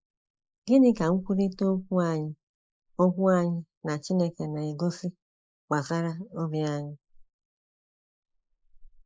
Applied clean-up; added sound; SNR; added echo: neural mask model Resemble Enhance denoiser.